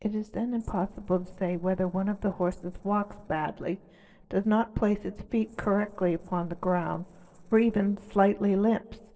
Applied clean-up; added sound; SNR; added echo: neural separator model SepFormer DNS4.